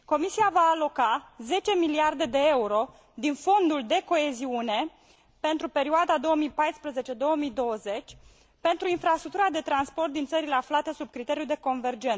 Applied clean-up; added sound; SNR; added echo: none; none; none; none.